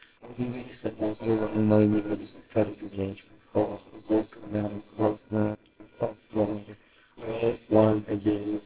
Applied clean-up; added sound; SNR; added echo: neural separator model SepFormer WHAMR!.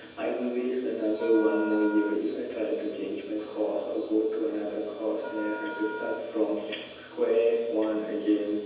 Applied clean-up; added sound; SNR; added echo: none; Wind instrument, woodwind instrument; 14 dB; reverberation time 1.1 s.